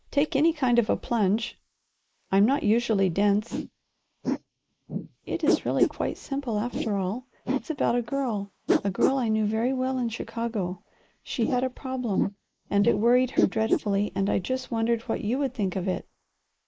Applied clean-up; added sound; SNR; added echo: neural mask model Resemble Enhance denoiser.